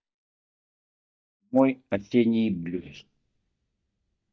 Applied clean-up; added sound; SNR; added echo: neural mask model DeepFilterNet 3.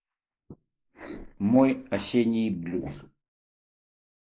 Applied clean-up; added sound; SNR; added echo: neural mask model Resemble Enhance denoiser.